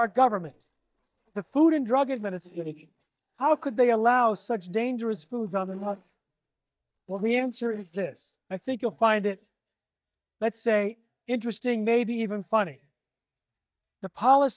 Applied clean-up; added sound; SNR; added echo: neural mask model DeepFilterNet 3.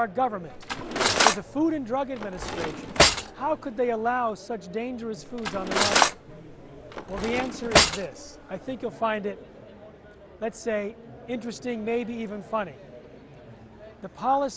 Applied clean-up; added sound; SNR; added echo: none; Cutlery, silverware; -4 dB; none.